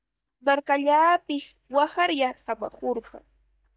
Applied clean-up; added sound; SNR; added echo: neural mask model DeepFilterNet 3.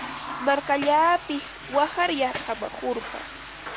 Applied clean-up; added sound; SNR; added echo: none; Tambourine + Toilet flush / Water; 11 dB; none.